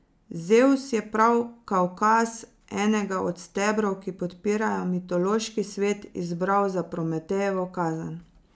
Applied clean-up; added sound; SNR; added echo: none; none; none; none.